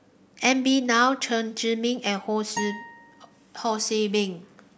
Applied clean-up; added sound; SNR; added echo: none; Acoustic guitar; 13 dB; none.